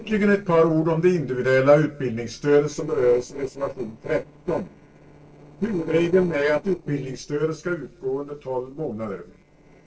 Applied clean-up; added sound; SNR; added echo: neural separator model SepFormer DNS4.